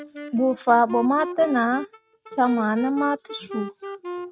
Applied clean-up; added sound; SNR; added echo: neural mask model RNNoise.